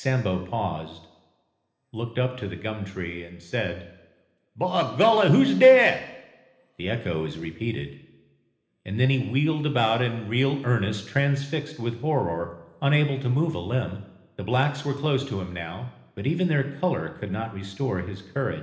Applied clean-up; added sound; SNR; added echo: none; none; none; reverberation time 1.1 s.